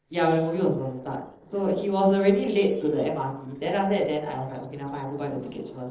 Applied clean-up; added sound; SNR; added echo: neural separator model SepFormer DNS4.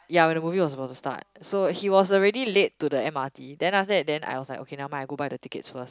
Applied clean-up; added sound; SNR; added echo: none; none; none; none.